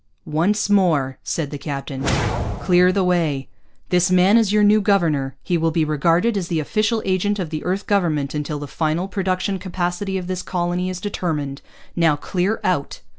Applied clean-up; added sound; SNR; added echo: none; Whoosh, swoosh, swish; 6 dB; none.